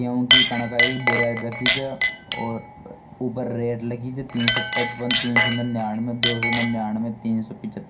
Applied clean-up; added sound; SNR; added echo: none; Chink, clink; -1 dB; reverberation time 0.3 s.